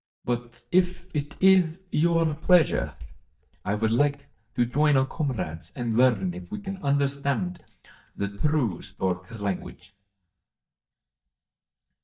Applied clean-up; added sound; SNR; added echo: neural mask model DeepFilterNet 3.